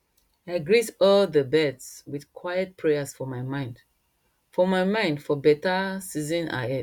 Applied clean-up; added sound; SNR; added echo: none; none; none; none.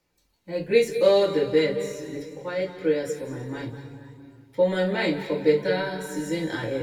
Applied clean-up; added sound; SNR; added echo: none; none; none; reverberation time 2.3 s.